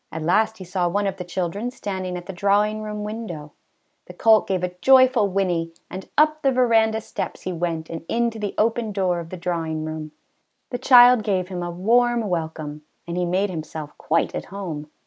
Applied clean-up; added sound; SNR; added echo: none; none; none; none.